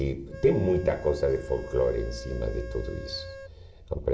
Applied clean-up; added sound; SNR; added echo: none; Organ; 14 dB; reverberation time 0.9 s.